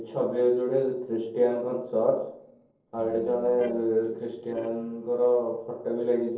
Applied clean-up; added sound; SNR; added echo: neural separator model SepFormer DNS4.